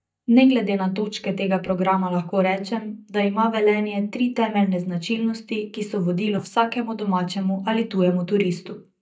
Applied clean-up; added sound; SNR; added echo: neural mask model DeepFilterNet 3.